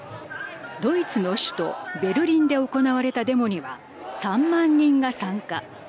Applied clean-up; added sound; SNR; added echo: none; none; none; none.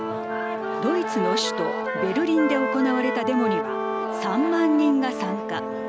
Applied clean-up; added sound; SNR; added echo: none; Brass instrument + Wind instrument, woodwind instrument; 2 dB; none.